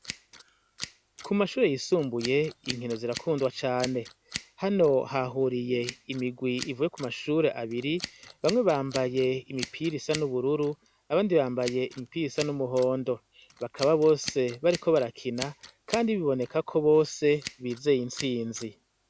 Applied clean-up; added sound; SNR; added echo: none; Scissors; 16 dB; none.